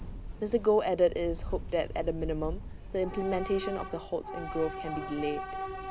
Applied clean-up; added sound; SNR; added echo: none; Subway, metro, underground / Train; 7 dB; none.